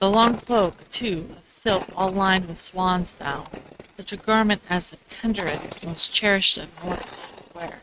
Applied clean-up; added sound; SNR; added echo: neural mask model RNNoise.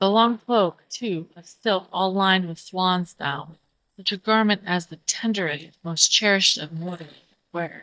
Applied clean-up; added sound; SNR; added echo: neural mask model DeepFilterNet 3.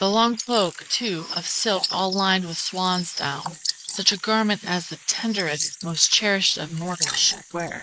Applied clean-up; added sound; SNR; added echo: neural mask model Resemble Enhance denoiser.